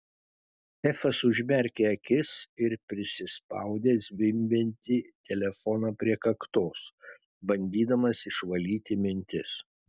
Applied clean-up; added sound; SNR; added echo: none; none; none; none.